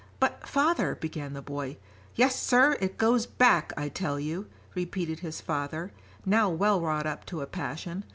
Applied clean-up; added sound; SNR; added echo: none; none; none; none.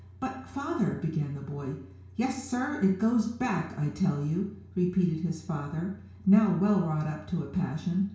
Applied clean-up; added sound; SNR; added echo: none; none; none; reverberation time 0.6 s.